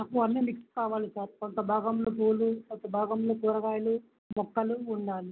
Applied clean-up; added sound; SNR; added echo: none; none; none; none.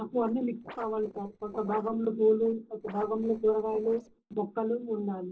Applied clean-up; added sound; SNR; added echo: neural separator model SepFormer DNS4.